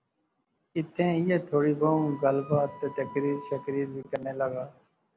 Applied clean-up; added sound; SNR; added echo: none; Wind instrument, woodwind instrument; 17 dB; none.